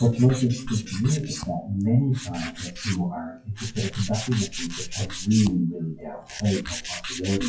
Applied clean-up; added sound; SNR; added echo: classical method WPE with log-MMSE.